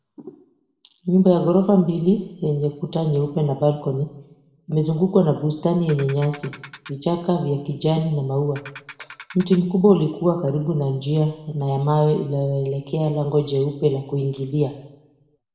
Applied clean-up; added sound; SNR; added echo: none; Ratchet, pawl; 17 dB; reverberation time 0.7 s.